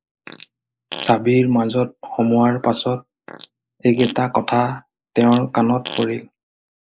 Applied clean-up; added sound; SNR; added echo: neural mask model Resemble Enhance denoiser.